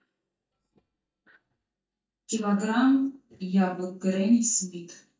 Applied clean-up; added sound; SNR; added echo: neural mask model DeepFilterNet 3.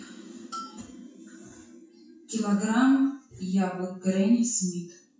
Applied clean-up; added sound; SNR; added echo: classical method WPE with log-MMSE.